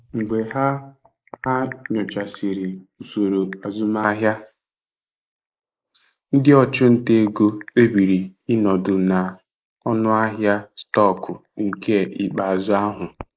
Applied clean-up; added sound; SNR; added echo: neural mask model Resemble Enhance denoiser.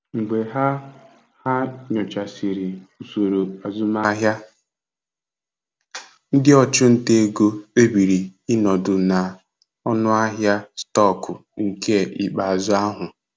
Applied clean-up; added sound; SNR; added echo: none; none; none; none.